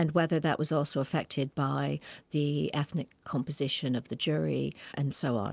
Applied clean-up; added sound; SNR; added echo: none; none; none; none.